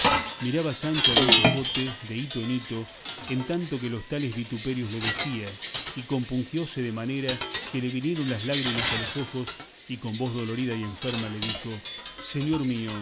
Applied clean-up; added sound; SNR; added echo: none; Chink, clink; 0 dB; none.